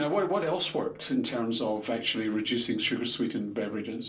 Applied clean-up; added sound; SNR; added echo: none; none; none; reverberation time 0.3 s.